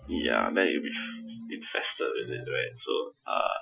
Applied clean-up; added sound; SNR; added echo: classical method Wiener filter.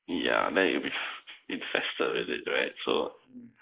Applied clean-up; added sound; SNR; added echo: neural mask model Resemble Enhance denoiser.